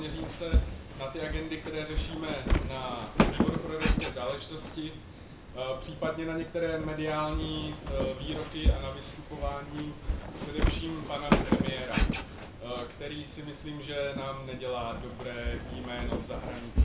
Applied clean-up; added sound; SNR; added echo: none; Walk, footsteps; -4 dB; reverberation time 0.4 s.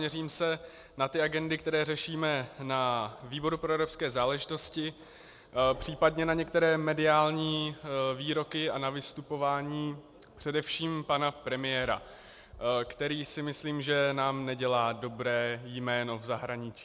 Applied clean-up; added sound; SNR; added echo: none; none; none; none.